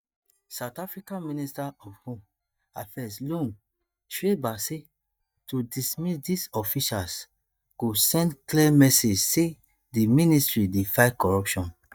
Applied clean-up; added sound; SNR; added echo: neural mask model DeepFilterNet 3.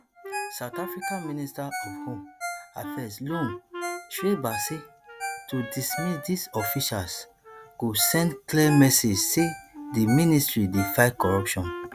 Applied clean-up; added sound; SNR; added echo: none; Ringtone + Wind instrument, woodwind instrument; 10 dB; none.